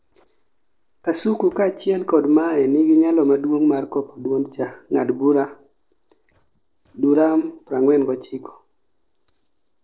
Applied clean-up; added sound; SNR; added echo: neural separator model SepFormer DNS4.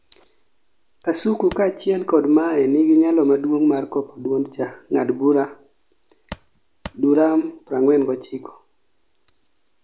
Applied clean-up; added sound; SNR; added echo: none; Tap; 16 dB; none.